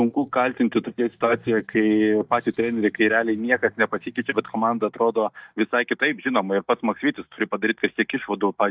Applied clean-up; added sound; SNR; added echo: neural mask model DeepFilterNet 3.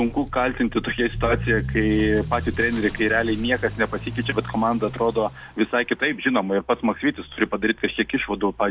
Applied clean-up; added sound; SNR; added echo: none; Accelerating, revving, vroom / Motor vehicle (road); 11 dB; none.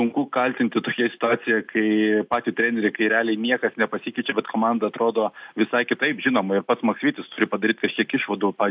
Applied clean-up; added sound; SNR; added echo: none; none; none; none.